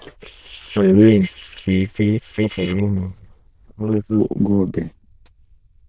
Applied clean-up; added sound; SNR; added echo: neural diffusion model UNIVERSE++.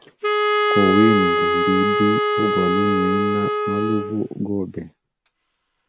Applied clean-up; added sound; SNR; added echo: none; Wind instrument, woodwind instrument; -2 dB; none.